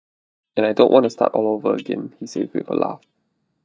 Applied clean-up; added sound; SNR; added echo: neural mask model DeepFilterNet 3.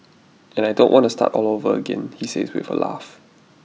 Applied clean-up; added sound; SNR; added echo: none; none; none; none.